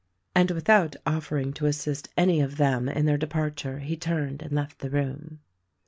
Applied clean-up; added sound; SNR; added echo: none; none; none; none.